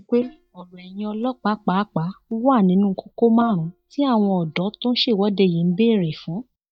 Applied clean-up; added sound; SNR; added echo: neural mask model DeepFilterNet 3.